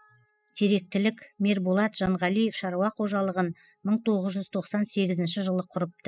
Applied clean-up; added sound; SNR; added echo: classical method spectral subtraction.